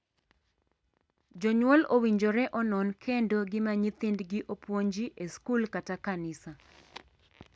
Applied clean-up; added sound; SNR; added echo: none; none; none; none.